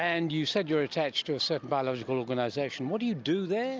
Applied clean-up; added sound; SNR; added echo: none; none; none; none.